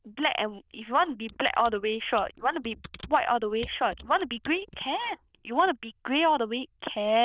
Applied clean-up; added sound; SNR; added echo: neural diffusion model UNIVERSE++.